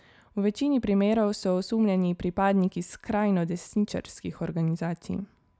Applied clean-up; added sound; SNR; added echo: none; none; none; none.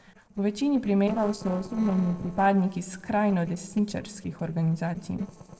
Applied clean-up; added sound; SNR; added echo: neural separator model SepFormer DNS4.